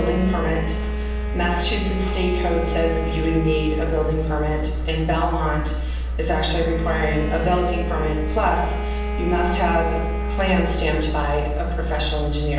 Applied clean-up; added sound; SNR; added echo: none; Bowed string instrument; 12 dB; reverberation time 0.6 s.